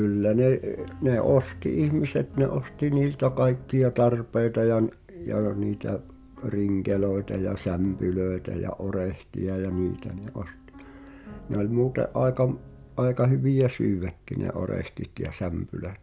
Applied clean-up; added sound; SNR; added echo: none; Piano; 20 dB; none.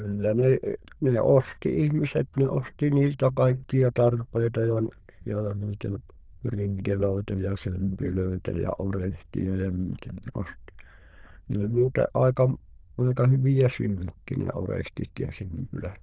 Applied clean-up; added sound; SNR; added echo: neural diffusion model UNIVERSE++.